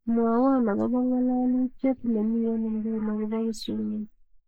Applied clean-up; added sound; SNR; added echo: neural mask model Resemble Enhance denoiser.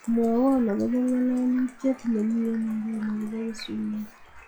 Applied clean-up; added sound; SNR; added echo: classical method log-MMSE.